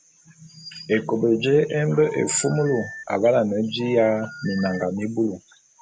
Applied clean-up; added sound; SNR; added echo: none; Telephone; 17 dB; none.